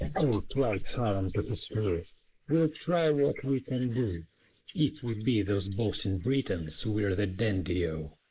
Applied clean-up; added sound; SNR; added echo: neural mask model Resemble Enhance denoiser.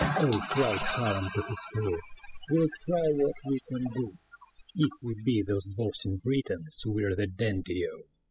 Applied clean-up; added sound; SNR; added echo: classical method spectral subtraction.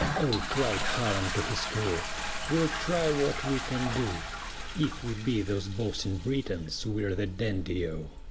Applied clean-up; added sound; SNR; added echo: none; Toilet flush; 4 dB; none.